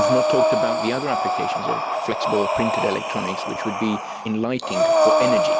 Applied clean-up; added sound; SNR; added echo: none; Breathing; -5 dB; none.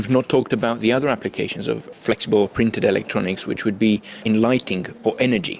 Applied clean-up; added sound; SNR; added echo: none; none; none; none.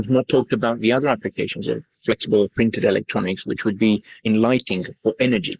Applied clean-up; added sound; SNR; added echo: neural mask model Resemble Enhance denoiser.